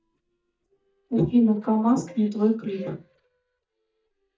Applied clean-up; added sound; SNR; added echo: neural mask model DeepFilterNet 3.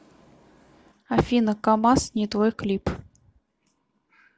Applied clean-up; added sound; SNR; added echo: none; none; none; none.